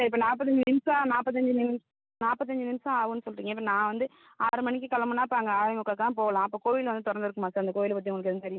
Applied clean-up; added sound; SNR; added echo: none; none; none; none.